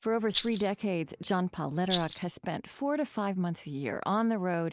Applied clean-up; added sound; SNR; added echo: neural mask model Resemble Enhance denoiser.